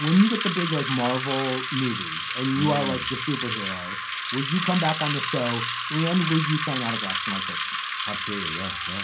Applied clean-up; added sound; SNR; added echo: none; Bicycle; -1 dB; reverberation time 0.3 s.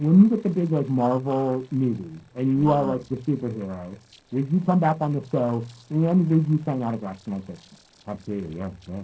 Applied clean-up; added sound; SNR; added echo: neural separator model SepFormer DNS4.